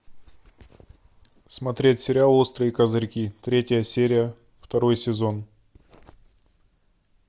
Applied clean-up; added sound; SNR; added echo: none; none; none; none.